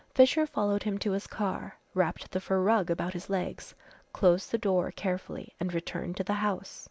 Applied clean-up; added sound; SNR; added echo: none; none; none; none.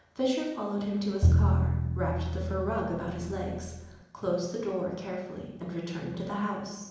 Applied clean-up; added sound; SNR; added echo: none; Bowed string instrument; -5 dB; reverberation time 1.0 s.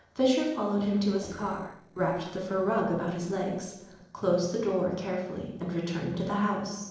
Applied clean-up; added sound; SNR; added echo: neural separator model SepFormer DNS4.